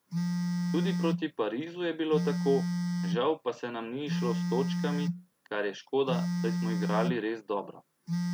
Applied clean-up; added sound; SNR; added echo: none; Telephone; 0 dB; none.